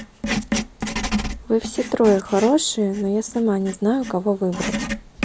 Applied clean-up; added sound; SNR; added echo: none; Writing; 7 dB; none.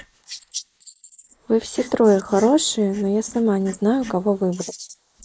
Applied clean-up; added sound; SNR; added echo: neural mask model Resemble Enhance denoiser.